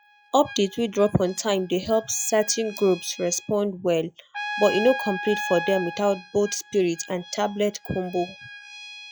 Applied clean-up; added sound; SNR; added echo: classical method log-MMSE.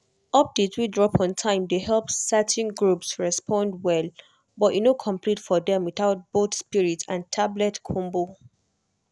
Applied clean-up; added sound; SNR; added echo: none; none; none; none.